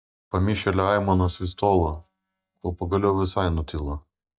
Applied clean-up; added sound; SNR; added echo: neural mask model DeepFilterNet 3.